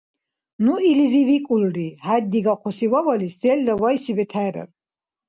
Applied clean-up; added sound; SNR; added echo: none; none; none; none.